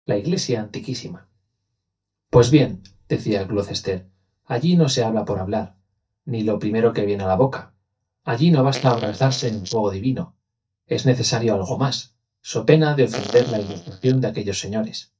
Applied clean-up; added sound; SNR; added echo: neural mask model DeepFilterNet 3.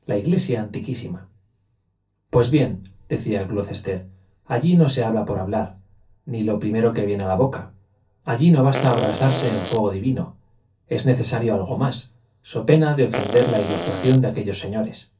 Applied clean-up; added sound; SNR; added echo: none; Fart; 5 dB; reverberation time 0.3 s.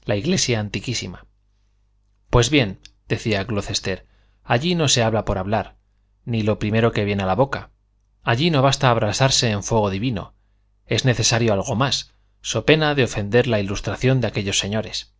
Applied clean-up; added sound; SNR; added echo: none; none; none; none.